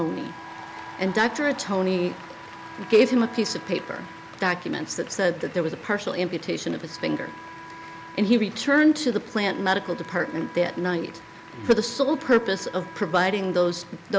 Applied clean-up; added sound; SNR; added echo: none; Applause / Cheering + Wind instrument, woodwind instrument; 17 dB; none.